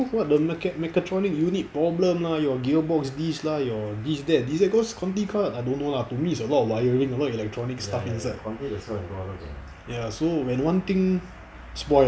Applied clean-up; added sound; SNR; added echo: none; none; none; none.